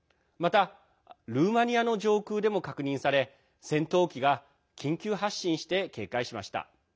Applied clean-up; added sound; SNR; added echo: none; none; none; none.